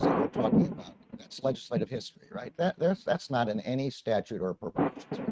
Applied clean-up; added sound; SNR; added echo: neural mask model RNNoise.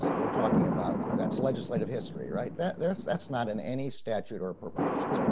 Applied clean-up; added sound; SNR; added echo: none; Thunder; -2 dB; none.